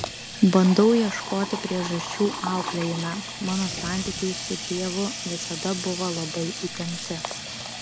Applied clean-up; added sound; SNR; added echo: none; Sink (filling or washing) / Water tap, faucet; 8 dB; none.